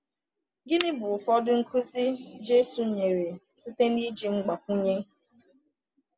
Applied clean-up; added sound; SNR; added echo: none; none; none; none.